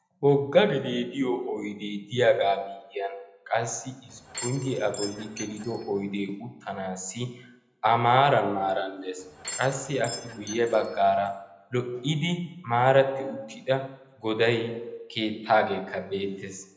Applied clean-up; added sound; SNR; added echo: none; Door / Chime; 14 dB; reverberation time 0.7 s.